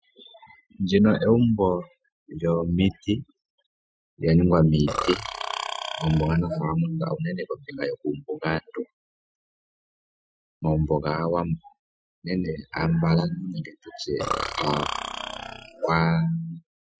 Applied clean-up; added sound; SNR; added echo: classical method Wiener filter.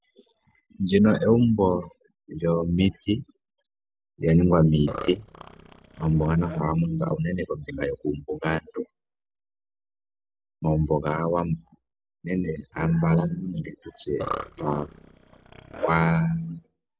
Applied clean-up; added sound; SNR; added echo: neural separator model SepFormer DNS4.